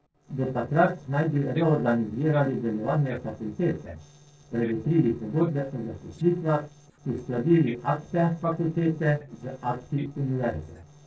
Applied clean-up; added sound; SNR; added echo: neural separator model SepFormer DNS4.